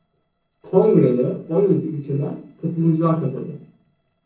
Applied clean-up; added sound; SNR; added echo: neural separator model SepFormer DNS4.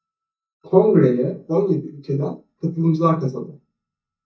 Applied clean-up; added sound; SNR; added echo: neural mask model DeepFilterNet 3.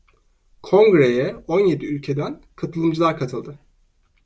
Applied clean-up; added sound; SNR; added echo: none; none; none; none.